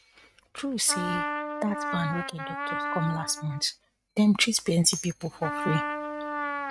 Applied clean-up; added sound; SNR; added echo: neural mask model RNNoise.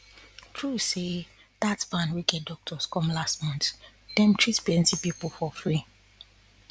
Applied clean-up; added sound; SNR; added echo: none; none; none; none.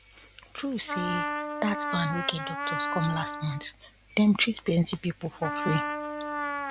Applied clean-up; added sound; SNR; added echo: none; Trumpet; 5 dB; none.